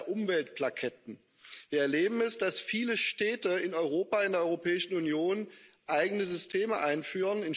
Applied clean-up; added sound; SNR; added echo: none; none; none; none.